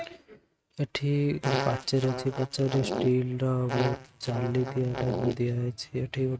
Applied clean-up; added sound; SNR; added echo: neural mask model RNNoise.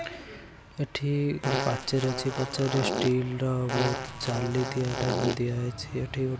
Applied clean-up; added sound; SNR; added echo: none; Fart; 3 dB; none.